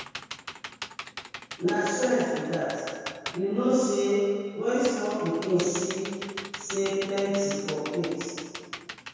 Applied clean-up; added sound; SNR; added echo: none; Computer keyboard; 12 dB; reverberation time 2.0 s.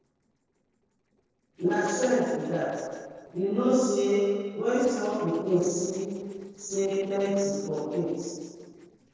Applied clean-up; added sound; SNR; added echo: neural separator model SepFormer DNS4.